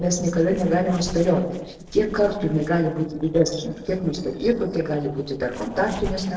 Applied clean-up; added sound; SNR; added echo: neural separator model SepFormer DNS4.